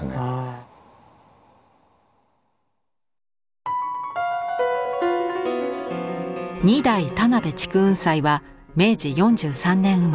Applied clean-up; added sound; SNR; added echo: none; none; none; none.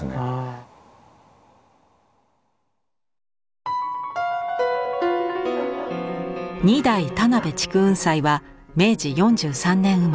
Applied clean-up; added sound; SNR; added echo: none; Bark; 19 dB; none.